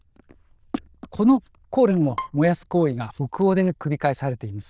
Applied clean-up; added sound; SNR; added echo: neural diffusion model UNIVERSE++.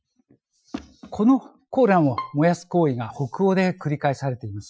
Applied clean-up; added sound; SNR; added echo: classical method Wiener filter.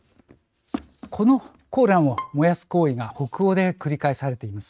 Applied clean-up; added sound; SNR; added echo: neural mask model RNNoise.